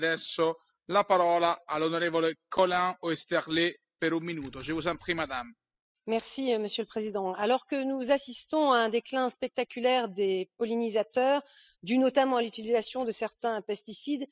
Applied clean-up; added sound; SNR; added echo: classical method spectral subtraction.